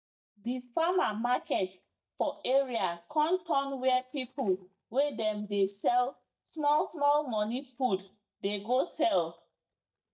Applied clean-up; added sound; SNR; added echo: neural mask model DeepFilterNet 3.